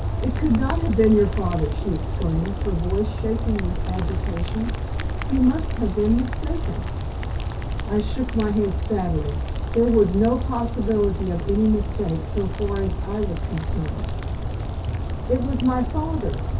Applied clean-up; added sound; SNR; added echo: none; Rain; 1 dB; reverberation time 0.3 s.